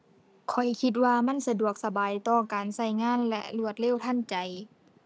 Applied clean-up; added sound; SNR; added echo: none; none; none; none.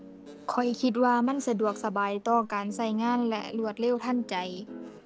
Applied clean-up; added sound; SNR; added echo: none; Guitar; 18 dB; none.